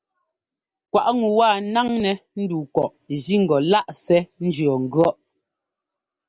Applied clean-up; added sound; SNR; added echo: none; none; none; none.